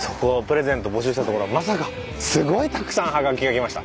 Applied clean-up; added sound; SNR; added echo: none; none; none; none.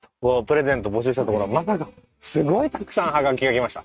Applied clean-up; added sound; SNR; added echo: neural mask model RNNoise.